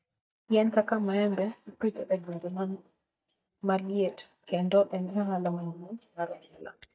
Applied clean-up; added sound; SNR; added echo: neural mask model DeepFilterNet 3.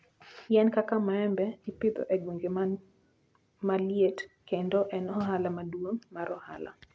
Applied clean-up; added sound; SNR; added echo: none; none; none; none.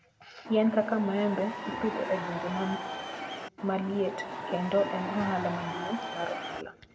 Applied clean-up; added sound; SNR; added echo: none; Crowd / Cheering; 6 dB; reverberation time 1.0 s.